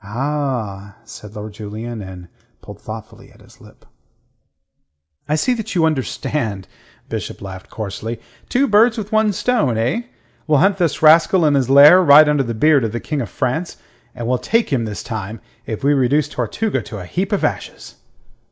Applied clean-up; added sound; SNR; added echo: none; none; none; none.